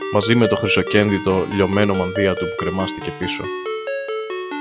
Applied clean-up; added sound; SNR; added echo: none; Ringtone; 6 dB; none.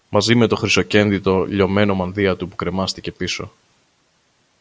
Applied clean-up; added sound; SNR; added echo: none; none; none; none.